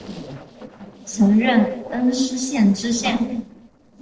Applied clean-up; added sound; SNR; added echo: neural separator model SepFormer DNS4.